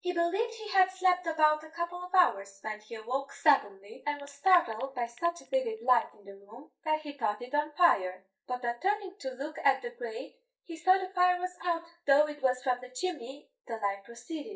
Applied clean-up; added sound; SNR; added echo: neural mask model DeepFilterNet 3.